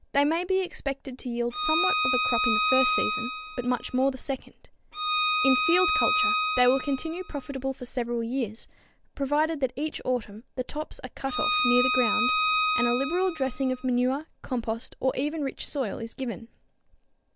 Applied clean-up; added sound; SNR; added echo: none; Bowed string instrument; -1 dB; none.